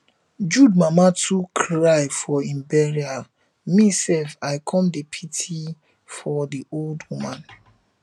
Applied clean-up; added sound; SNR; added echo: none; none; none; none.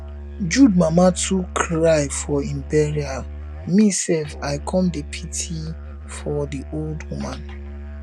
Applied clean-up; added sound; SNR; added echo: none; Musical instrument; 12 dB; none.